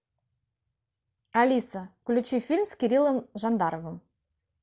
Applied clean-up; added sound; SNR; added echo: none; none; none; none.